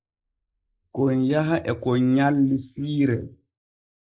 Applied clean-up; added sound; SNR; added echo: neural mask model Resemble Enhance denoiser.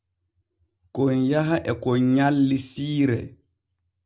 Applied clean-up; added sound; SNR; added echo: none; none; none; none.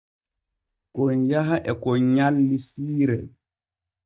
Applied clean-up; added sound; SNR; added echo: neural mask model DeepFilterNet 3.